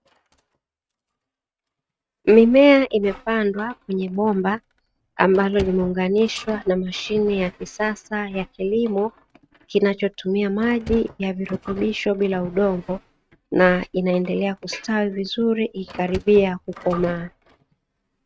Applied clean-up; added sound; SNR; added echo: neural mask model RNNoise.